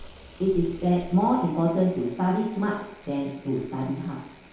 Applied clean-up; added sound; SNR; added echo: none; Bicycle; 18 dB; reverberation time 0.8 s.